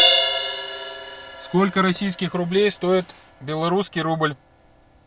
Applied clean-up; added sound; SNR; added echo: none; Crash cymbal; 2 dB; none.